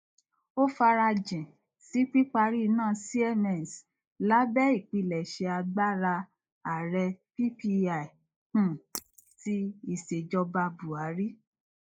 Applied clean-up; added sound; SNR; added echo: neural mask model Resemble Enhance denoiser.